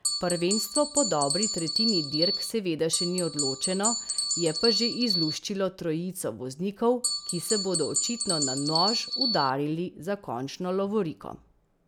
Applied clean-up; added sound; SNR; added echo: none; Bell; 0 dB; none.